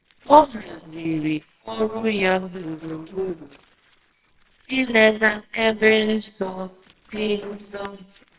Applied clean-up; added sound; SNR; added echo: neural separator model SepFormer WHAMR!.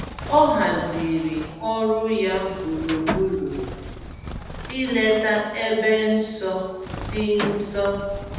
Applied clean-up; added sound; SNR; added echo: none; Bird; 10 dB; reverberation time 1.0 s.